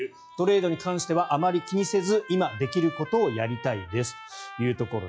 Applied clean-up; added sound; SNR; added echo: classical method log-MMSE.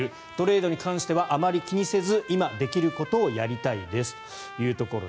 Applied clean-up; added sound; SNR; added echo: none; Trumpet; 16 dB; none.